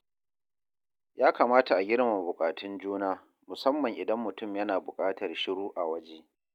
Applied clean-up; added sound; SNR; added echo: none; none; none; none.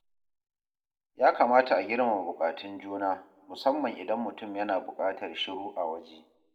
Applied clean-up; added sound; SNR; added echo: none; none; none; reverberation time 0.4 s.